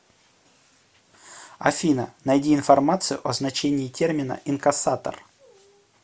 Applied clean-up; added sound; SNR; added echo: none; none; none; none.